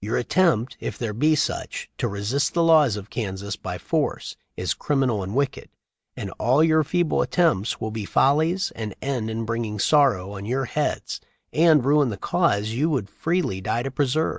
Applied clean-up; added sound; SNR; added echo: none; none; none; none.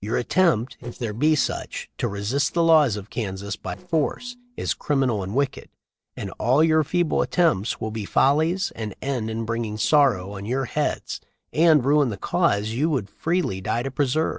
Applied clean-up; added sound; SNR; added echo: neural separator model SepFormer DNS4.